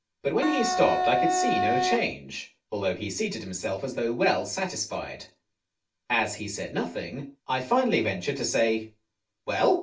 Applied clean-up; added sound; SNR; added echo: none; Wind instrument, woodwind instrument; -2 dB; reverberation time 0.3 s.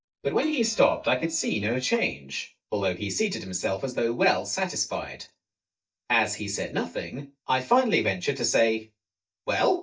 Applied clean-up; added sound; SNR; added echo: neural mask model DeepFilterNet 3.